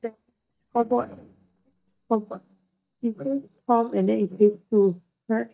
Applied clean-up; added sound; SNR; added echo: neural mask model DeepFilterNet 3.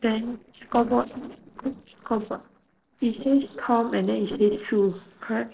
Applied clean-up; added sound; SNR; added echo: neural separator model SepFormer DNS4.